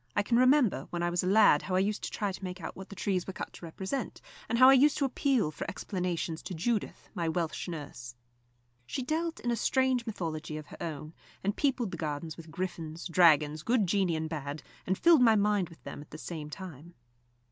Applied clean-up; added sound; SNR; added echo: none; none; none; none.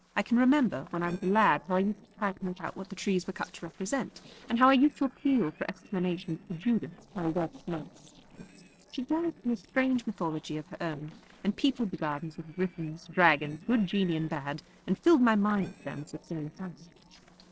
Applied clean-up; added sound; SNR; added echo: neural separator model SepFormer DNS4.